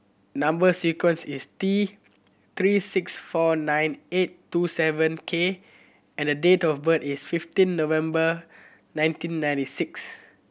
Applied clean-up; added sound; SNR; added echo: none; none; none; none.